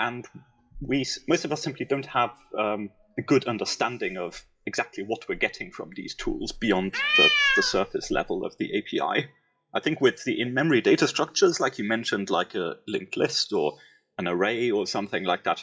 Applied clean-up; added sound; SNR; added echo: classical method WPE with log-MMSE.